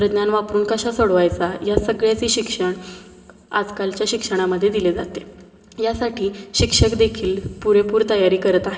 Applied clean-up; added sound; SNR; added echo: none; none; none; reverberation time 2.2 s.